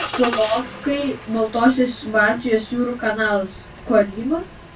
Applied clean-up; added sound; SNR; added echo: none; Engine starting; 12 dB; reverberation time 0.2 s.